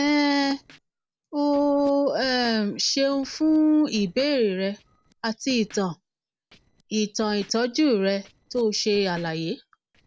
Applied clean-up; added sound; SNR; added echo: neural separator model SepFormer DNS4.